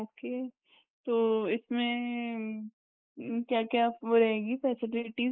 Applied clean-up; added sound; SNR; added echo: neural mask model Resemble Enhance denoiser.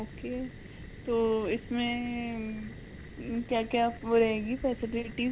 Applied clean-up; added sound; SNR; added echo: none; Fire; 13 dB; none.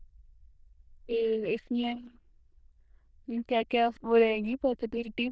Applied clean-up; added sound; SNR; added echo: neural diffusion model UNIVERSE++.